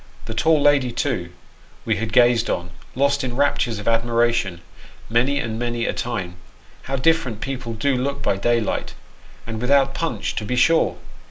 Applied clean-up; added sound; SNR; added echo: none; none; none; none.